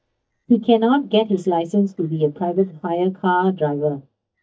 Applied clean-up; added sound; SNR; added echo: neural mask model DeepFilterNet 3.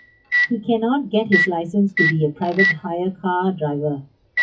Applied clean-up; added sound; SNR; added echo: classical method WPE with log-MMSE.